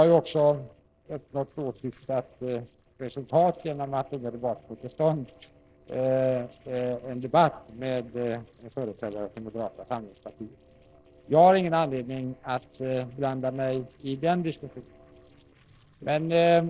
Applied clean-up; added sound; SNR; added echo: neural separator model SepFormer DNS4.